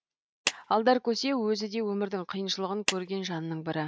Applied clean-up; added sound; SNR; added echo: neural mask model RNNoise.